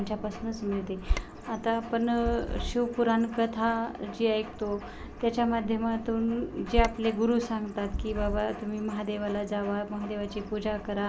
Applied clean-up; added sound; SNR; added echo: none; Bird vocalization, bird call, bird song; 8 dB; none.